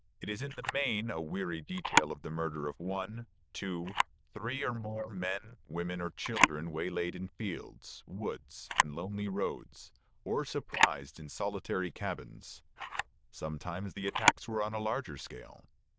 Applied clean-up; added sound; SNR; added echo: neural diffusion model UNIVERSE++.